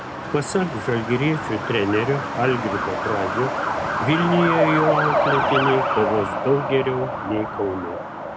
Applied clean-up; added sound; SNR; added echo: none; Truck; 1 dB; none.